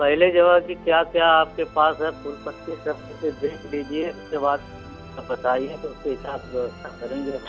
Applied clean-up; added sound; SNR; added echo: none; Musical instrument; 18 dB; none.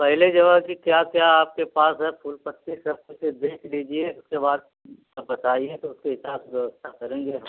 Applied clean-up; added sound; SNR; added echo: none; none; none; none.